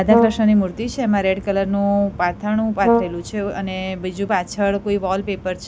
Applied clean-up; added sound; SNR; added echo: none; Brass instrument; 2 dB; none.